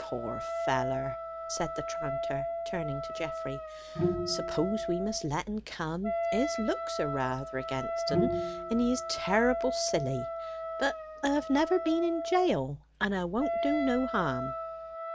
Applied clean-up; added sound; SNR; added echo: none; Wind instrument, woodwind instrument + Bowed string instrument; 3 dB; none.